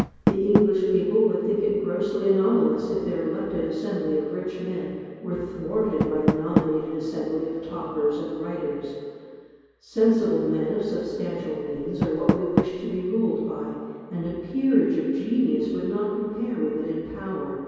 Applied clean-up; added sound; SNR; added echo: none; Door; 7 dB; reverberation time 2.2 s.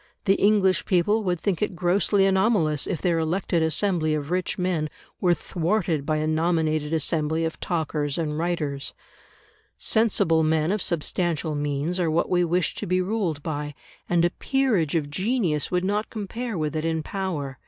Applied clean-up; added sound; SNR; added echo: none; none; none; none.